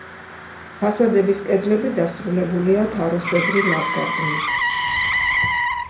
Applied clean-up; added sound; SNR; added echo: none; Motor vehicle (road); 3 dB; reverberation time 0.4 s.